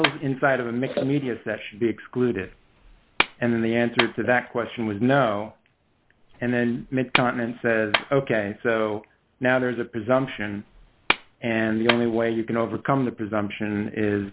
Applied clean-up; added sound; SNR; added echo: none; Clapping; 9 dB; none.